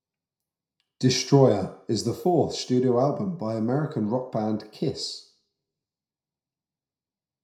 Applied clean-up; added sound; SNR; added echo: none; none; none; reverberation time 0.5 s.